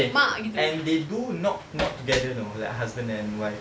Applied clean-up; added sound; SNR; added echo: none; Hammer; 16 dB; none.